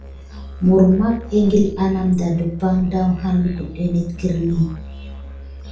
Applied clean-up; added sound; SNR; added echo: none; Musical instrument; 15 dB; reverberation time 0.4 s.